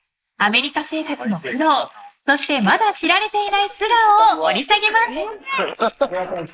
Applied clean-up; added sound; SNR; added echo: neural mask model Resemble Enhance denoiser.